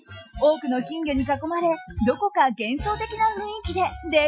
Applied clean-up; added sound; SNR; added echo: classical method Wiener filter.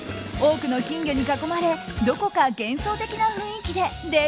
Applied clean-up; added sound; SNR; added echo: none; Gurgling; 18 dB; none.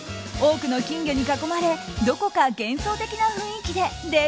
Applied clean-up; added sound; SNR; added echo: none; none; none; none.